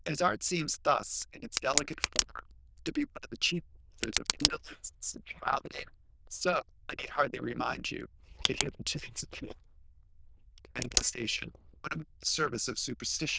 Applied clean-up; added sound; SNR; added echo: neural diffusion model UNIVERSE++.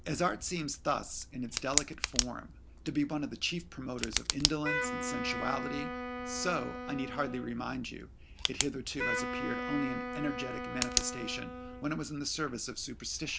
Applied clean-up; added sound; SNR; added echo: none; Wind instrument, woodwind instrument + Tick; 1 dB; none.